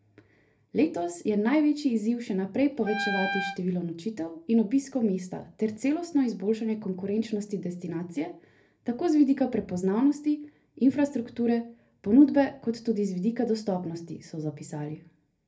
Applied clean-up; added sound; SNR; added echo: none; Wind instrument, woodwind instrument; 5 dB; reverberation time 0.3 s.